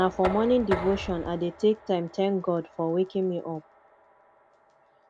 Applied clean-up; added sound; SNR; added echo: none; Knock; 12 dB; none.